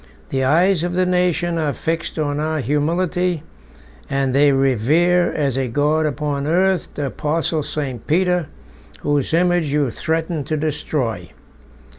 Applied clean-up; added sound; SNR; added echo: none; none; none; none.